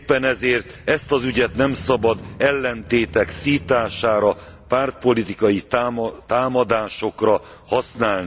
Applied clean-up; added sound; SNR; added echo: none; Motorcycle; 19 dB; none.